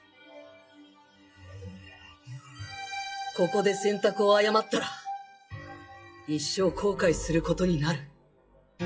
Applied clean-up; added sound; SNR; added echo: classical method WPE with log-MMSE.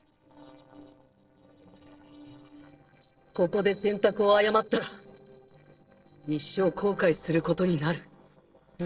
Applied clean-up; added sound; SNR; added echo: neural separator model SepFormer DNS4.